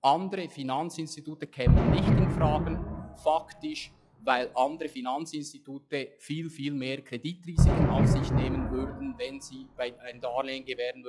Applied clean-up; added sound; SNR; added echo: classical method log-MMSE.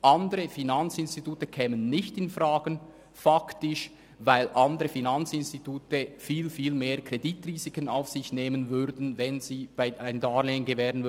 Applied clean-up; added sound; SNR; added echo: none; none; none; none.